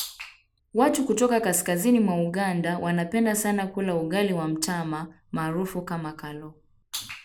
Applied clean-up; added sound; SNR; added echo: none; none; none; none.